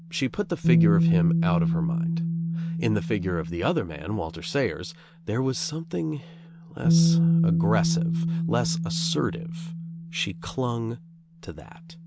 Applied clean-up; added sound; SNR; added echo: none; Bass guitar; -4 dB; none.